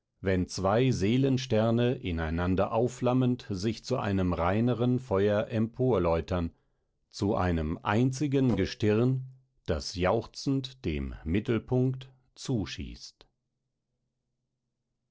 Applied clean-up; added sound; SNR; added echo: neural separator model SepFormer DNS4.